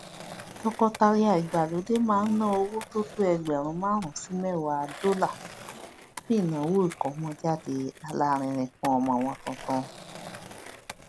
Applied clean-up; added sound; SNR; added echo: none; Skateboard; 17 dB; none.